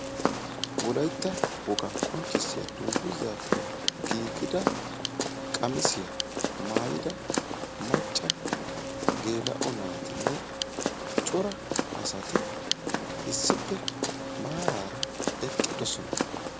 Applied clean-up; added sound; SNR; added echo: none; Walk, footsteps; -3 dB; none.